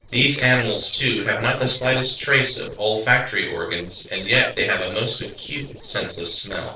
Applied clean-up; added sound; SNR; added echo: neural separator model SepFormer DNS4.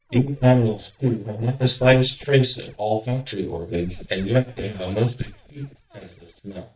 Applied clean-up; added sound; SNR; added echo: neural mask model DeepFilterNet 3.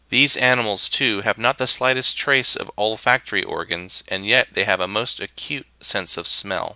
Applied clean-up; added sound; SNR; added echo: none; none; none; none.